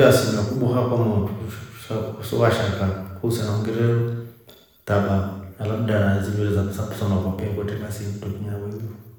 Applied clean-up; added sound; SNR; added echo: none; none; none; reverberation time 0.9 s.